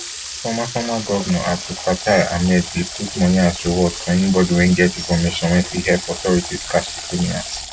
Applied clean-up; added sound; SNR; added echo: none; Water tap, faucet / Water; 11 dB; none.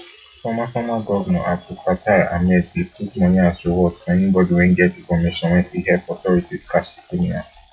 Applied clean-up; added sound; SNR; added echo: classical method log-MMSE.